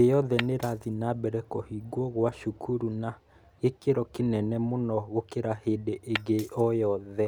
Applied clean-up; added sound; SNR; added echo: none; Glass; 11 dB; none.